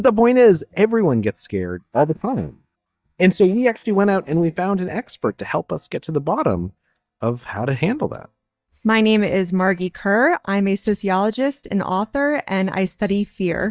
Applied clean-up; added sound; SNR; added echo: neural mask model DeepFilterNet 3.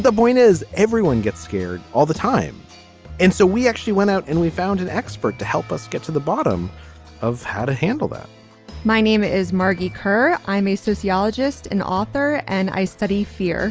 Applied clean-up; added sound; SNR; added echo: none; none; none; none.